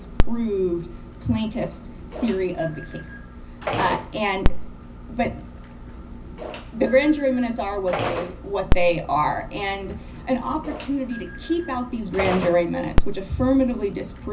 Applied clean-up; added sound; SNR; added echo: none; Telephone; 1 dB; reverberation time 0.4 s.